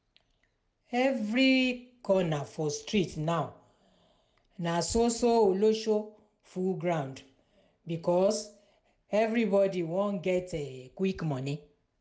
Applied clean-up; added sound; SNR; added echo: none; none; none; none.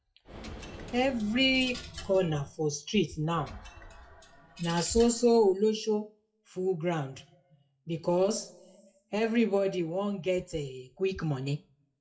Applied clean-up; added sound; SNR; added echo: classical method WPE with log-MMSE.